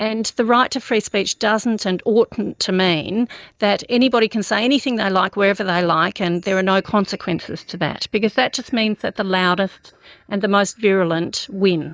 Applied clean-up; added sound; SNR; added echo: neural mask model DeepFilterNet 3.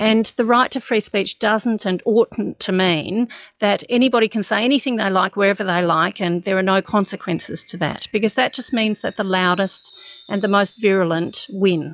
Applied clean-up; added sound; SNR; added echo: classical method log-MMSE.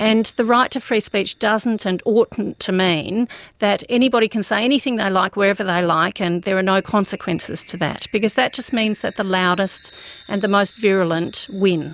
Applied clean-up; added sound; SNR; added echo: none; Chime; 18 dB; none.